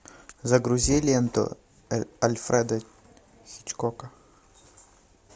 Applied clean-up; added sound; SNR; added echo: none; none; none; none.